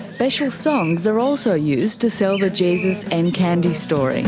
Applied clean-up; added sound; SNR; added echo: none; Bird; 18 dB; none.